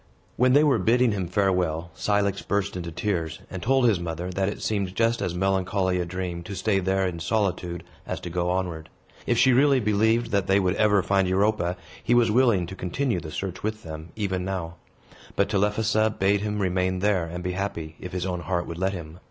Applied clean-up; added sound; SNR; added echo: none; none; none; none.